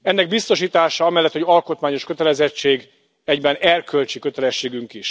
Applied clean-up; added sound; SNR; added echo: none; none; none; none.